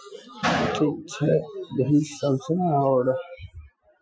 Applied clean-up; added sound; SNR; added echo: classical method Wiener filter.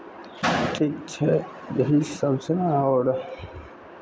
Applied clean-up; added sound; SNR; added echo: none; none; none; none.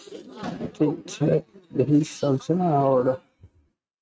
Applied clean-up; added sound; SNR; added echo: neural mask model RNNoise.